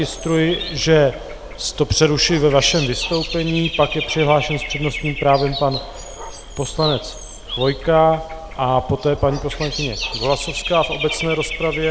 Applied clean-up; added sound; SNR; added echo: none; Bird / Dog; 9 dB; none.